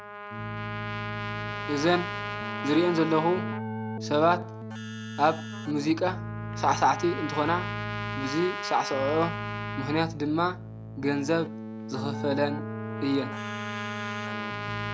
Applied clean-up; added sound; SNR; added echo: none; Trumpet + Keyboard (musical); 5 dB; none.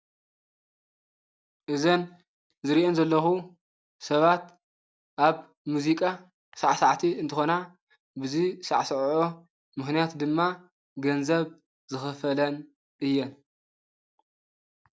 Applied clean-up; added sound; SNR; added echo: none; none; none; none.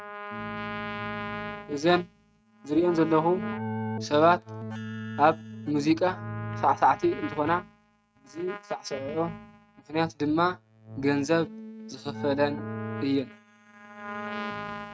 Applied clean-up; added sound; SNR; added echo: neural mask model RNNoise.